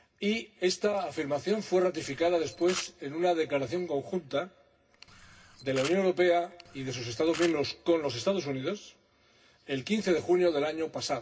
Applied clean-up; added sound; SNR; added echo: none; Camera; 14 dB; reverberation time 0.4 s.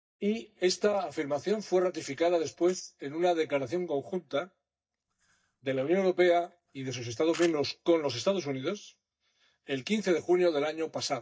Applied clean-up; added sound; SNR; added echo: neural mask model DeepFilterNet 3.